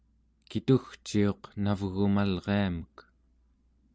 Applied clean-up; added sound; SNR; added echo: none; none; none; none.